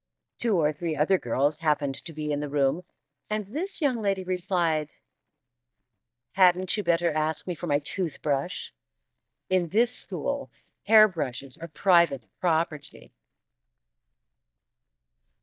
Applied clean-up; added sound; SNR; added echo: neural mask model DeepFilterNet 3.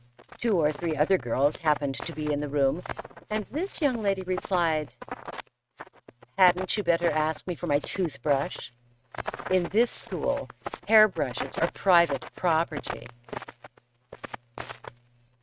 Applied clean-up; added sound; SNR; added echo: neural mask model RNNoise.